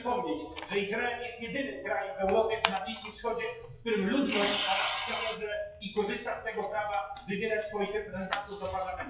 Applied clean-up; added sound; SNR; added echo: classical method WPE with log-MMSE.